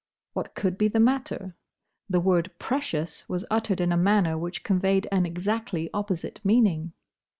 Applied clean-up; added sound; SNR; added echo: none; none; none; none.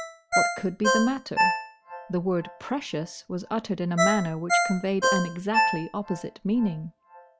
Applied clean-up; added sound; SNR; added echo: none; Ringtone; 0 dB; none.